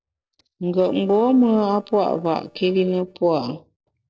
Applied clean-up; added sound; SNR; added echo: neural separator model SepFormer DNS4.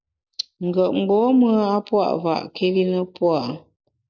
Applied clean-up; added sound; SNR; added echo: neural mask model Resemble Enhance denoiser.